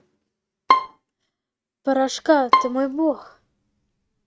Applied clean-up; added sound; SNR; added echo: neural mask model RNNoise.